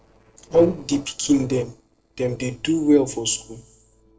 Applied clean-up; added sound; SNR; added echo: neural separator model SepFormer DNS4.